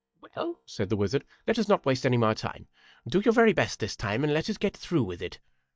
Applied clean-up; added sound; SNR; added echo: neural mask model DeepFilterNet 3.